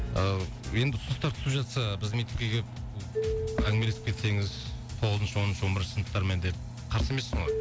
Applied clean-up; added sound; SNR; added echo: none; Engine + Marimba, xylophone; 9 dB; none.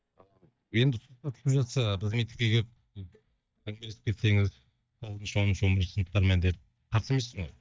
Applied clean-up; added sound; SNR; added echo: neural mask model DeepFilterNet 3.